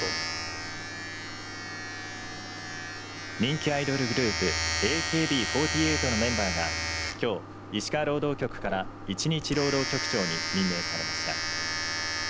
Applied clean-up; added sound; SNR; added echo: none; Domestic sounds, home sounds; 1 dB; none.